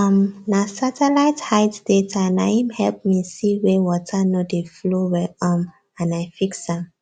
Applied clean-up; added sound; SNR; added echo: none; none; none; none.